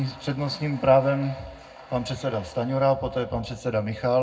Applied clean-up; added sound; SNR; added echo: none; none; none; reverberation time 0.3 s.